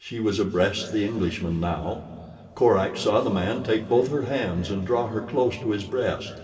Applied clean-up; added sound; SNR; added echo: none; none; none; reverberation time 2.5 s.